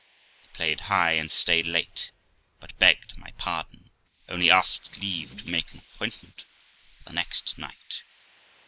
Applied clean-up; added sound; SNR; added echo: neural mask model Resemble Enhance denoiser.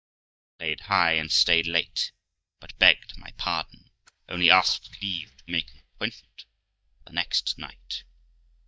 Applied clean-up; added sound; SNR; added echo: neural mask model DeepFilterNet 3.